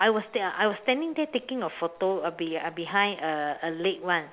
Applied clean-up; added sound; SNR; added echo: none; none; none; none.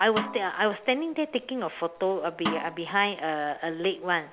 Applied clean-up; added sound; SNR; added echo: none; Snare drum; 9 dB; none.